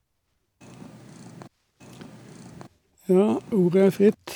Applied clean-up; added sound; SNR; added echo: none; Purr; 19 dB; none.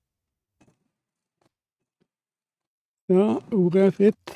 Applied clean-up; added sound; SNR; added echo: neural mask model RNNoise.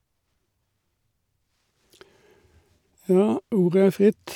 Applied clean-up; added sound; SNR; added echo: none; none; none; none.